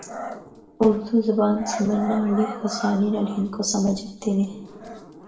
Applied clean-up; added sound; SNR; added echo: none; Growling; 12 dB; reverberation time 0.7 s.